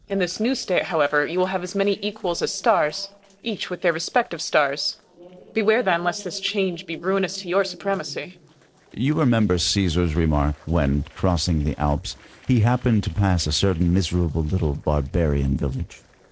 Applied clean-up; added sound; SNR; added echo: neural separator model SepFormer DNS4.